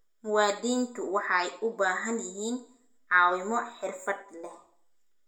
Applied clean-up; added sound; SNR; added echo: none; none; none; reverberation time 0.4 s.